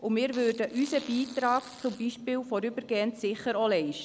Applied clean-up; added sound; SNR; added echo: none; Fart; 19 dB; none.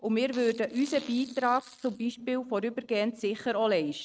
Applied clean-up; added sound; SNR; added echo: neural mask model RNNoise.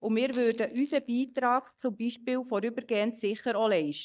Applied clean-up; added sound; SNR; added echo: neural mask model DeepFilterNet 3.